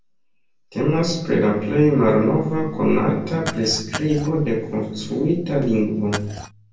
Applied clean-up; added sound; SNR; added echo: none; Glass; 10 dB; reverberation time 0.2 s.